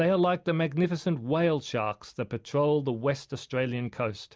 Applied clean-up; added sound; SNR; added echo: none; none; none; none.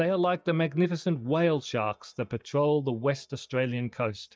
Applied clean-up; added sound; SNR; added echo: neural mask model DeepFilterNet 3.